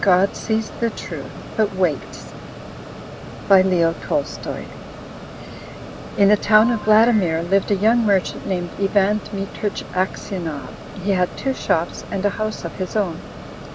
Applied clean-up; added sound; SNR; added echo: none; Mechanisms + Ringtone / Chime; 12 dB; none.